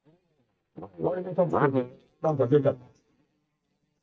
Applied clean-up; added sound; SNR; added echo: neural mask model DeepFilterNet 3.